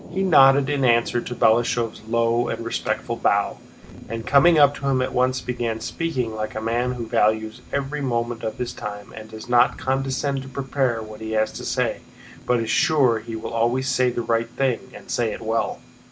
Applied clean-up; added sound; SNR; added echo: none; Thunder; 20 dB; none.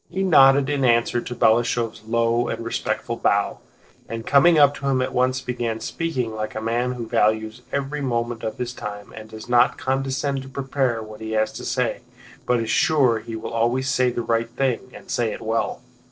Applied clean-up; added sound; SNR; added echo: neural separator model SepFormer DNS4.